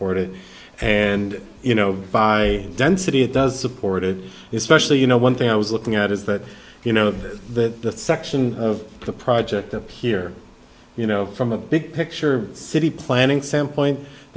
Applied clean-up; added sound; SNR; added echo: none; none; none; none.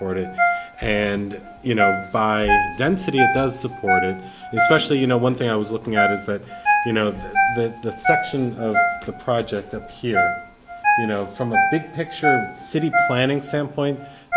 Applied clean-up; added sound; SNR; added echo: none; Ringtone; 0 dB; none.